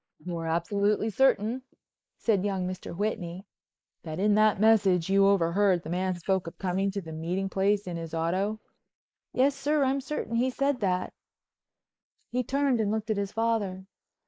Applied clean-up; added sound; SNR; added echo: neural mask model Resemble Enhance denoiser.